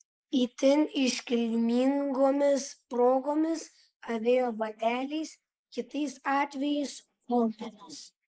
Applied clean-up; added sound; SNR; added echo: neural mask model Resemble Enhance denoiser.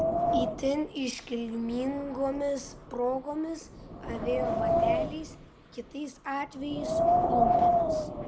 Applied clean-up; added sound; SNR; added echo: none; Wind; -4 dB; none.